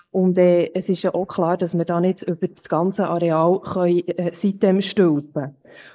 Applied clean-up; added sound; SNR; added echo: neural mask model Resemble Enhance denoiser.